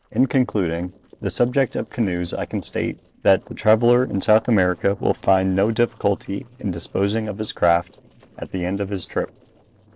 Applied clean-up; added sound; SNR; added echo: neural separator model SepFormer DNS4.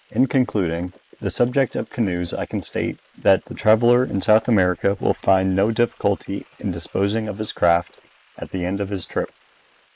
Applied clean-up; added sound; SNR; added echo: neural mask model Resemble Enhance denoiser.